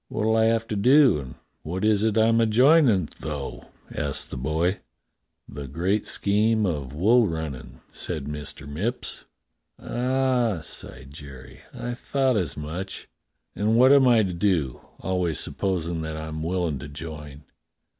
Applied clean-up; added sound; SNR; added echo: none; none; none; none.